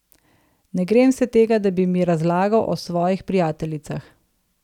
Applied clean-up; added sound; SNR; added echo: none; none; none; none.